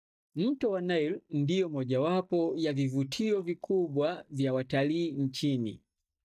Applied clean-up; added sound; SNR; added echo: neural mask model DeepFilterNet 3.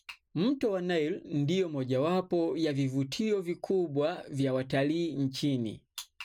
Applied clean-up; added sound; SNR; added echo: none; none; none; none.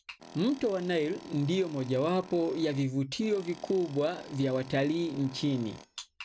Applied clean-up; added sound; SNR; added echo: none; Tools; 19 dB; none.